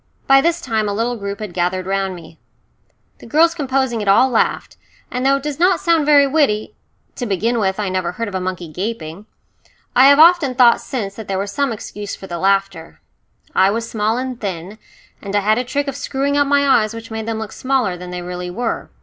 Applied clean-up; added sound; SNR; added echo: none; none; none; none.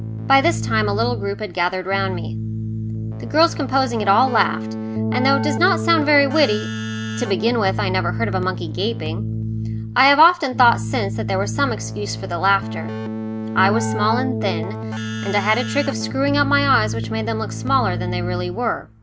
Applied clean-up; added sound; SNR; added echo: none; Keyboard (musical); 4 dB; none.